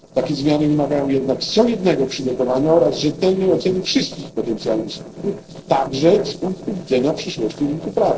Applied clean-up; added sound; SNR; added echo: neural separator model SepFormer DNS4.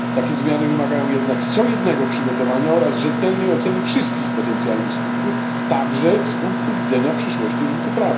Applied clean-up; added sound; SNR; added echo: none; Mechanisms; 0 dB; reverberation time 0.5 s.